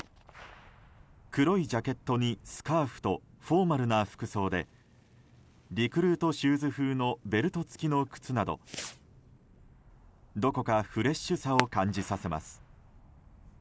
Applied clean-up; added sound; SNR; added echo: none; Fireworks; 16 dB; none.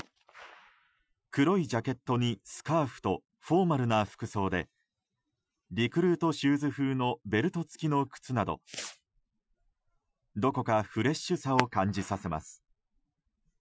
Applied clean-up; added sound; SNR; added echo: classical method Wiener filter.